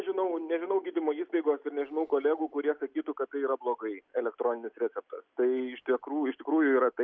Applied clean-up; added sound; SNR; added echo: none; none; none; none.